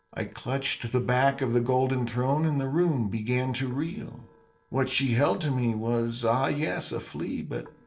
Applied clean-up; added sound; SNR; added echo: neural separator model SepFormer DNS4.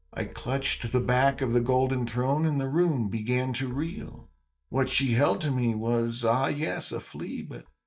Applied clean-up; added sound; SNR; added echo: neural mask model DeepFilterNet 3.